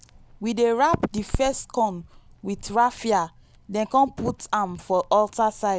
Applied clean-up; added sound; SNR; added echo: none; Crackle; 16 dB; none.